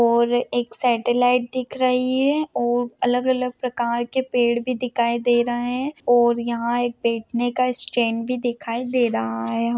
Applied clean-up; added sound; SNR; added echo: none; none; none; none.